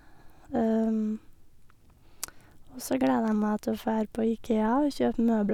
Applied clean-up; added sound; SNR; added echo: none; Thunder; 19 dB; none.